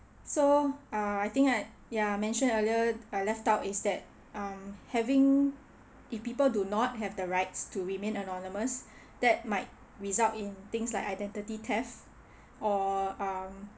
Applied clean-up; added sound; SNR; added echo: none; none; none; none.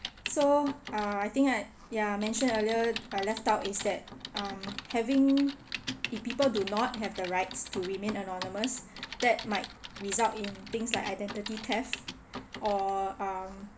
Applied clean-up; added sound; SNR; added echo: none; Typing; 11 dB; none.